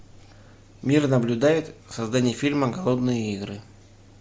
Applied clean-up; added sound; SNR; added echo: none; none; none; none.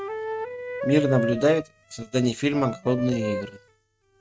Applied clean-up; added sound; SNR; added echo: neural mask model RNNoise.